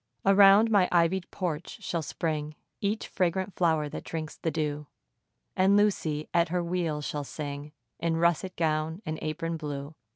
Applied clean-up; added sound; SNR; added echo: none; none; none; none.